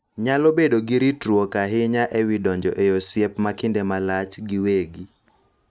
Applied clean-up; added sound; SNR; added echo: none; none; none; none.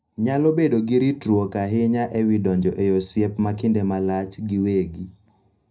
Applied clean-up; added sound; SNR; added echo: none; none; none; reverberation time 0.4 s.